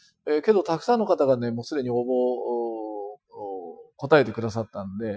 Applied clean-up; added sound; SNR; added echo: classical method Wiener filter.